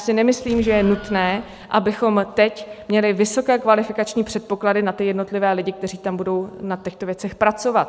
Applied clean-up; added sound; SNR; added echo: none; Explosion; 15 dB; none.